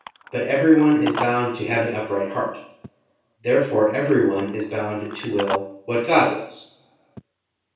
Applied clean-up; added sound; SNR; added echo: none; Telephone; 15 dB; reverberation time 0.6 s.